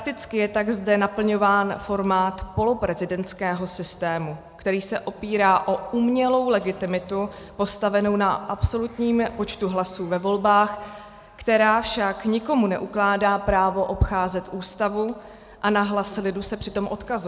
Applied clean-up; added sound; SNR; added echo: none; none; none; none.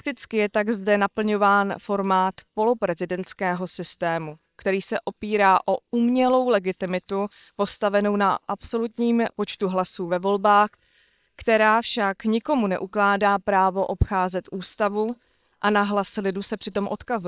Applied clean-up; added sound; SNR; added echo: neural separator model SepFormer WHAM!.